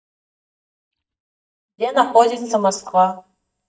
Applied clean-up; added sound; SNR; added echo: neural mask model DeepFilterNet 3.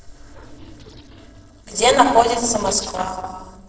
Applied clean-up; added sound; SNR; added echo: neural separator model SepFormer DNS4.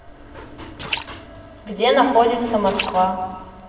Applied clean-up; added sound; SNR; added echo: none; Liquid; 12 dB; reverberation time 2.0 s.